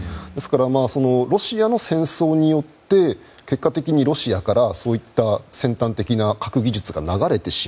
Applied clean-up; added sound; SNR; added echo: none; none; none; none.